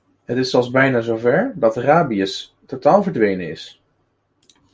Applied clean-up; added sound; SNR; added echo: none; none; none; none.